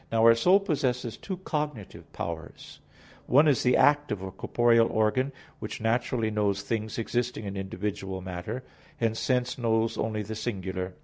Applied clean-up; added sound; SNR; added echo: none; none; none; none.